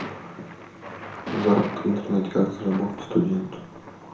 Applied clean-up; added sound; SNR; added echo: none; Thunder; 11 dB; reverberation time 0.5 s.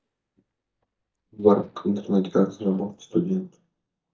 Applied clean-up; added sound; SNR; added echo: neural mask model DeepFilterNet 3.